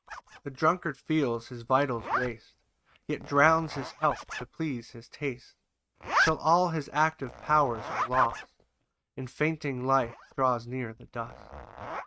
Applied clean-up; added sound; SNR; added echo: neural mask model RNNoise.